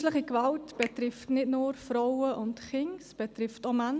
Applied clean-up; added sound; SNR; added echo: none; Finger snapping; 17 dB; none.